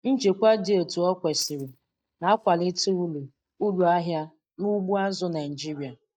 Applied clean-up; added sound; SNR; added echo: neural mask model DeepFilterNet 3.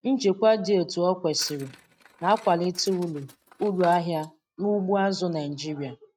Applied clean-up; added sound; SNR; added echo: neural mask model RNNoise.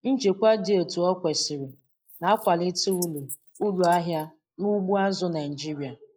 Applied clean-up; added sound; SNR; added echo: neural mask model Resemble Enhance denoiser.